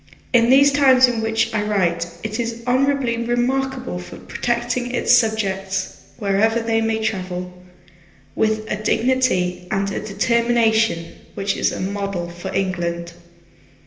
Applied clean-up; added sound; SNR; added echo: none; none; none; reverberation time 0.8 s.